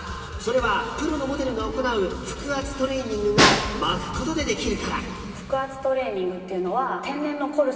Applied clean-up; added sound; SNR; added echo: none; Snare drum; 1 dB; reverberation time 2.6 s.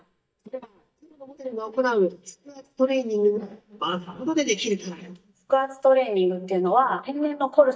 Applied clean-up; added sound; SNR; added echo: neural mask model DeepFilterNet 3.